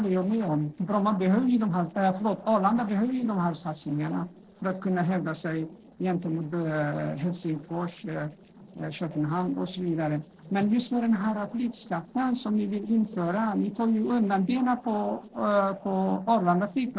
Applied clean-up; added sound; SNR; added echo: neural separator model SepFormer DNS4.